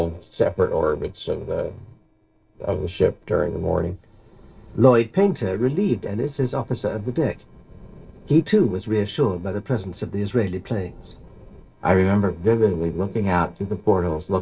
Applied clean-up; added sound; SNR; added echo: neural separator model SepFormer DNS4.